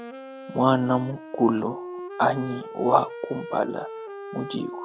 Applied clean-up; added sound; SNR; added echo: none; Wind instrument, woodwind instrument; 12 dB; none.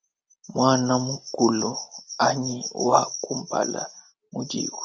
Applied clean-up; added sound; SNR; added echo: none; none; none; none.